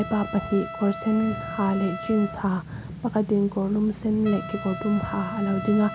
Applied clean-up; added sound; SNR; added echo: none; Trumpet; 12 dB; none.